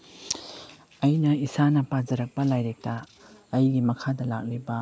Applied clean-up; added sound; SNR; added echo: none; none; none; none.